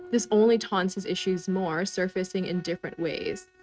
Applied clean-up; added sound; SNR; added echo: neural mask model RNNoise.